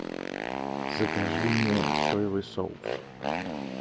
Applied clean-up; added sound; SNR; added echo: none; Motorcycle; -1 dB; none.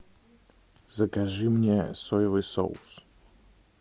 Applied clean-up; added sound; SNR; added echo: none; none; none; none.